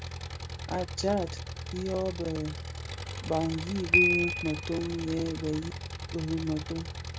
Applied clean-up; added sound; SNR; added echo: none; Piano + Engine; 1 dB; none.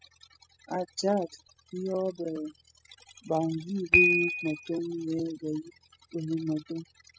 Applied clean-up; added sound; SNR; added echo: classical method spectral subtraction.